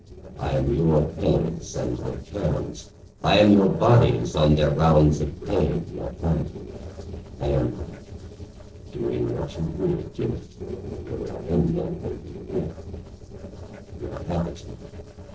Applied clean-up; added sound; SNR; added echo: neural separator model SepFormer DNS4.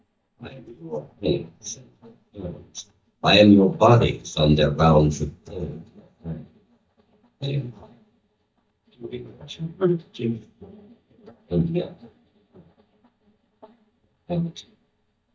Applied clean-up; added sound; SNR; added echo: neural mask model DeepFilterNet 3.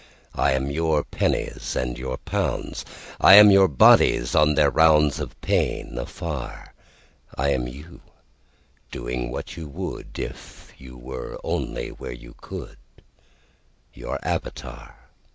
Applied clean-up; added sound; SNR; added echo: none; none; none; none.